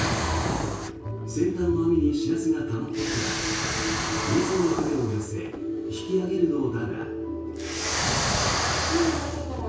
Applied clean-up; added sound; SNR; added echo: none; Explosion; 3 dB; reverberation time 0.6 s.